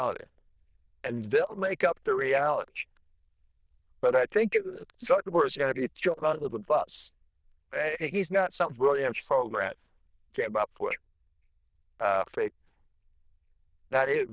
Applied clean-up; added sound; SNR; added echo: neural diffusion model UNIVERSE++.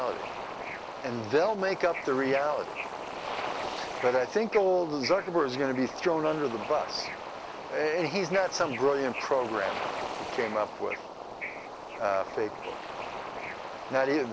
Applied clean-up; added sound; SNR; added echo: none; Bird / Ocean; 8 dB; none.